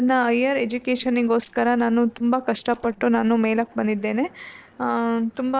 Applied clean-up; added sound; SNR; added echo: neural separator model SepFormer DNS4.